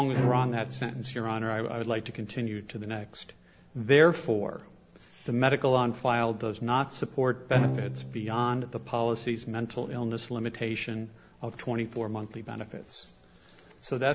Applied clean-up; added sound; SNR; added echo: none; Bowed string instrument; 5 dB; none.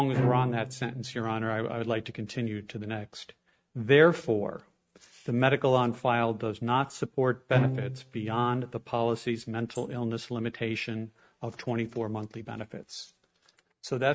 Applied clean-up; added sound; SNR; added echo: neural mask model RNNoise.